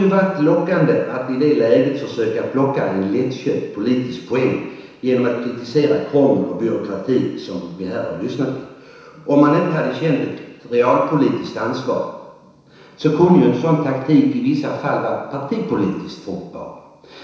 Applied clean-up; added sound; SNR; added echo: none; none; none; reverberation time 1.0 s.